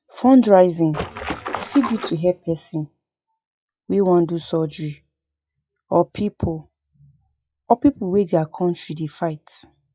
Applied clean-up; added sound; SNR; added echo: classical method log-MMSE.